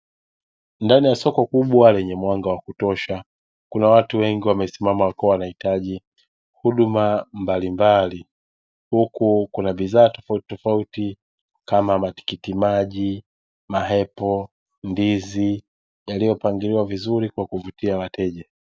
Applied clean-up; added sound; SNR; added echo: none; none; none; none.